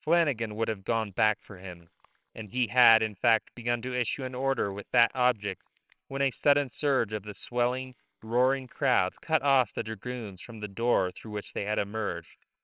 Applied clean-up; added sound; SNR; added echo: neural separator model SepFormer WHAMR!.